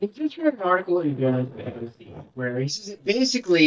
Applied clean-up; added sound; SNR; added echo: neural mask model DeepFilterNet 3.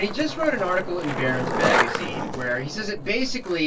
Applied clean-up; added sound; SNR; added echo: none; Skateboard; 2 dB; reverberation time 0.1 s.